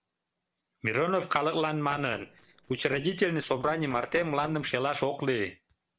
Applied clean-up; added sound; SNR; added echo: neural separator model SepFormer DNS4.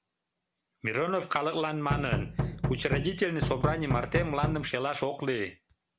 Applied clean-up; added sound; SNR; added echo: none; Knock; 0 dB; none.